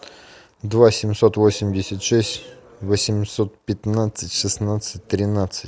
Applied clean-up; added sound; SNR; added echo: none; none; none; none.